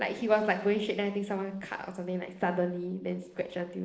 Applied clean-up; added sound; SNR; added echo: neural separator model SepFormer DNS4.